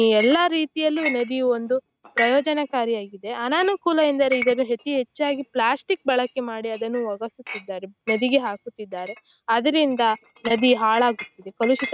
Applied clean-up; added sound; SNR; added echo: neural mask model RNNoise.